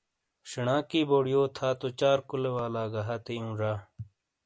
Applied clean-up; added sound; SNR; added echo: none; none; none; none.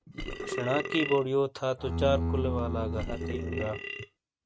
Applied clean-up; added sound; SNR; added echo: neural mask model RNNoise.